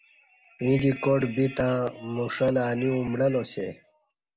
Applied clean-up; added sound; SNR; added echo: none; none; none; none.